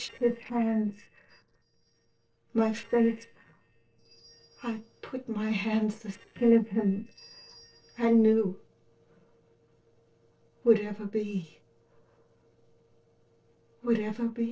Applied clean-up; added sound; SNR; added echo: neural separator model SepFormer DNS4.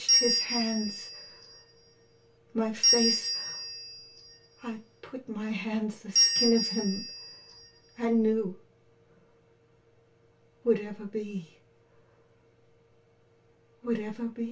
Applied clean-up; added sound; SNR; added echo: none; Bell; -3 dB; reverberation time 0.2 s.